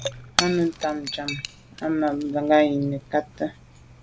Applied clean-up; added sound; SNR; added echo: none; Shatter / Crushing; 9 dB; none.